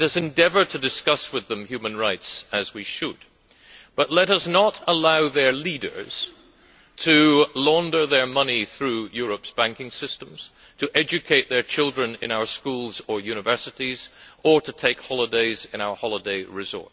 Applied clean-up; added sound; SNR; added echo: none; none; none; none.